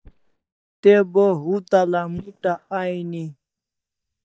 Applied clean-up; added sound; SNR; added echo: neural mask model DeepFilterNet 3.